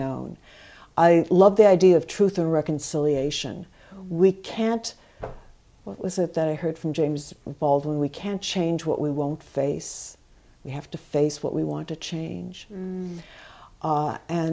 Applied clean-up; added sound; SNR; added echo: none; none; none; none.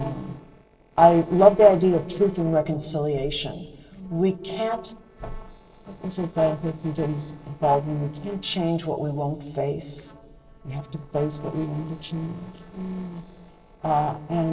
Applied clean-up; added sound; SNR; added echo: neural separator model SepFormer DNS4.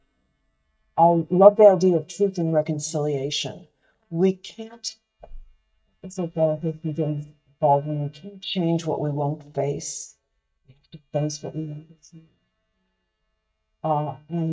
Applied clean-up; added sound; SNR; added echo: neural mask model DeepFilterNet 3.